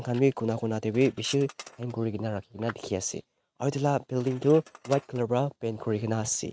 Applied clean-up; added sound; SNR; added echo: neural mask model RNNoise.